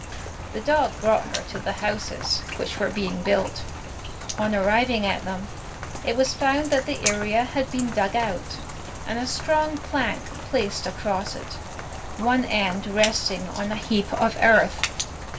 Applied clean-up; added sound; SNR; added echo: none; Rain; 8 dB; reverberation time 0.2 s.